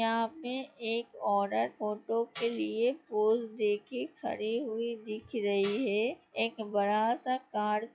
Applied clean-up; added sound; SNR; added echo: classical method log-MMSE.